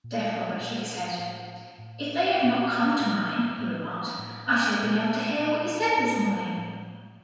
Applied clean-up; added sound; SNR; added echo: none; Bass guitar; 18 dB; reverberation time 1.9 s.